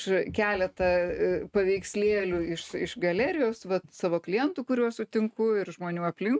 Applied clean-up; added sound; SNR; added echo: neural mask model RNNoise.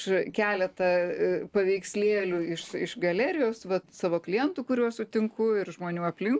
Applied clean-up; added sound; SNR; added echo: neural separator model SepFormer DNS4.